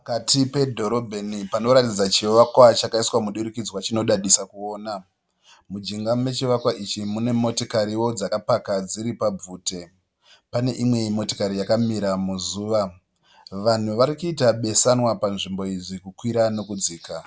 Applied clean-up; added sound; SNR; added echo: none; none; none; none.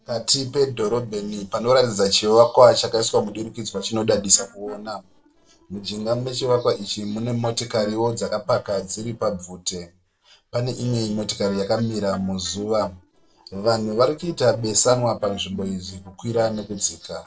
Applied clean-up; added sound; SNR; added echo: neural separator model SepFormer DNS4.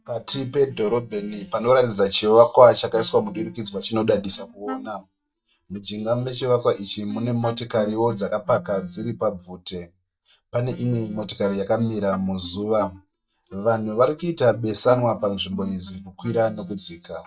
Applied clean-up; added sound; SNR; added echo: neural mask model DeepFilterNet 3.